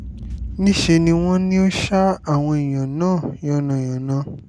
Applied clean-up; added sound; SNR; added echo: none; Boom; 16 dB; none.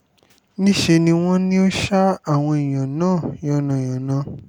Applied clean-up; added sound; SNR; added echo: none; none; none; none.